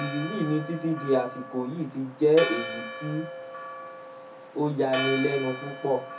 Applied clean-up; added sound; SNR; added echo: none; Church bell; 9 dB; reverberation time 0.3 s.